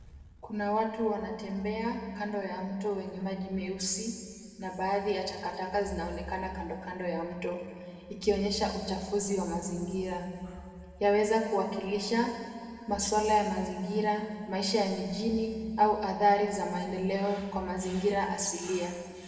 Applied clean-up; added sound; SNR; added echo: none; none; none; reverberation time 2.2 s.